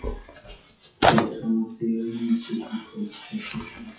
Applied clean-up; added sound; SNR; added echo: classical method WPE with log-MMSE.